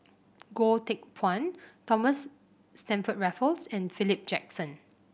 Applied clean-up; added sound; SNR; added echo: none; none; none; none.